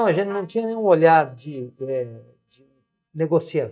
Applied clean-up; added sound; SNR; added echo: neural mask model DeepFilterNet 3.